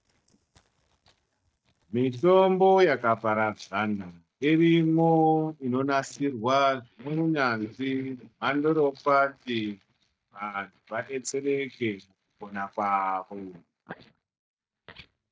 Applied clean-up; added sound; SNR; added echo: neural mask model DeepFilterNet 3.